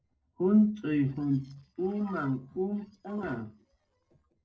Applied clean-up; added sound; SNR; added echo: neural separator model SepFormer DNS4.